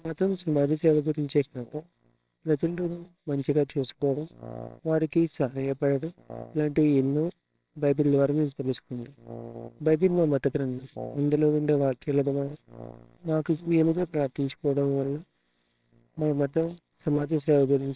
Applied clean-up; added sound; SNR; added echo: neural separator model SepFormer WHAMR!.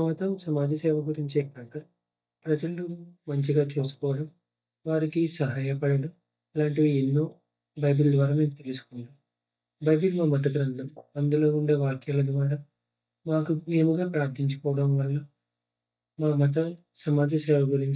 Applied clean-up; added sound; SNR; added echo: neural mask model DeepFilterNet 3.